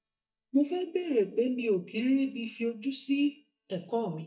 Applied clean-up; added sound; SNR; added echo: neural mask model DeepFilterNet 3.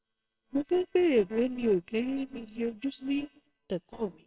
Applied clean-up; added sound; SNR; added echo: neural separator model SepFormer WHAMR!.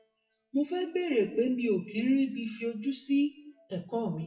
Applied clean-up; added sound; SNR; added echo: classical method WPE with log-MMSE.